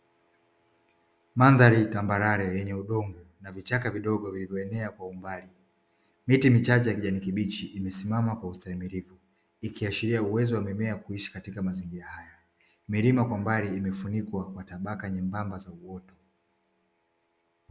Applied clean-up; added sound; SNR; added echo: none; none; none; none.